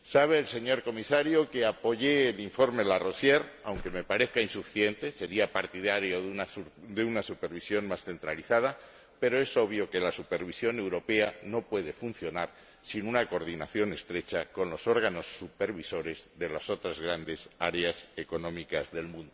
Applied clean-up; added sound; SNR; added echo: none; none; none; none.